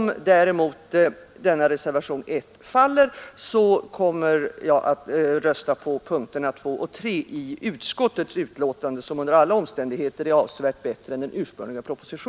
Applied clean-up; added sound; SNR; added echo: none; none; none; none.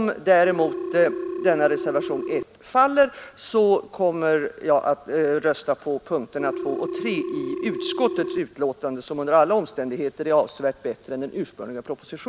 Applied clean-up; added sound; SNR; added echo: none; Telephone; 11 dB; none.